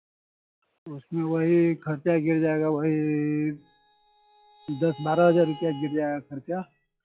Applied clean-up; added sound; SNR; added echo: classical method log-MMSE.